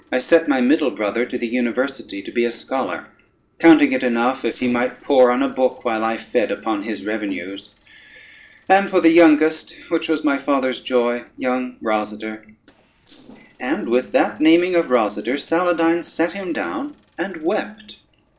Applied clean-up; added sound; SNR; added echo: neural separator model SepFormer DNS4.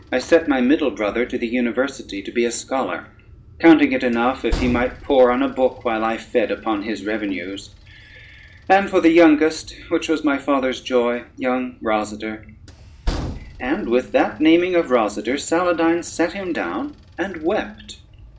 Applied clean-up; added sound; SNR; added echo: none; Train; 16 dB; none.